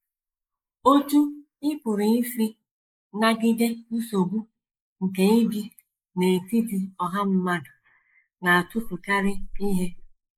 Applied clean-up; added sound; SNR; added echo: neural mask model Resemble Enhance denoiser.